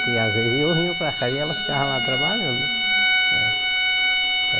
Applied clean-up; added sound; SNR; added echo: none; Bowed string instrument; -5 dB; none.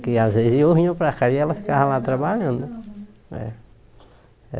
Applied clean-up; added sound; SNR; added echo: none; none; none; none.